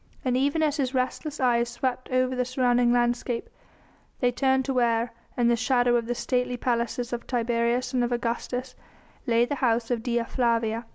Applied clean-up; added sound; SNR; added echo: none; none; none; none.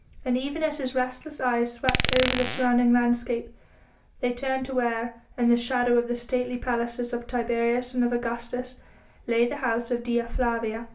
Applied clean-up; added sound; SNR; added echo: none; Glass; 1 dB; reverberation time 0.3 s.